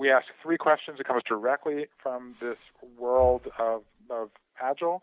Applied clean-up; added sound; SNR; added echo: none; Breathing; 19 dB; none.